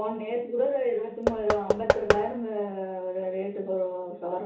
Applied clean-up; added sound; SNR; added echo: none; Knock / Wood; 0 dB; reverberation time 0.8 s.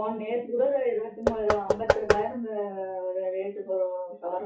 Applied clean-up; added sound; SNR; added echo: classical method WPE with log-MMSE.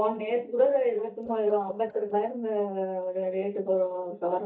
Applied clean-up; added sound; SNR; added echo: neural mask model DeepFilterNet 3.